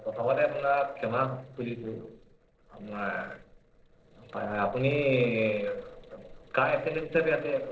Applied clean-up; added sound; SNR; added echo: neural separator model SepFormer DNS4.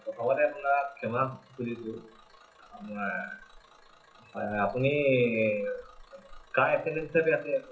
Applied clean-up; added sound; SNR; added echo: classical method WPE with log-MMSE.